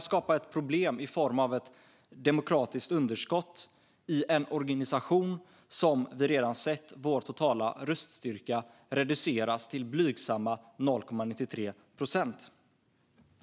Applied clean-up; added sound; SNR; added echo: none; none; none; none.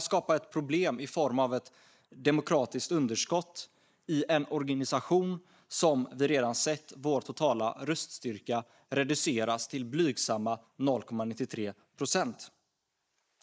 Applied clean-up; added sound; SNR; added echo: neural mask model Resemble Enhance denoiser.